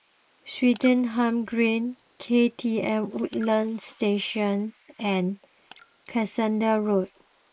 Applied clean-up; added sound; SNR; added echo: neural mask model Resemble Enhance denoiser.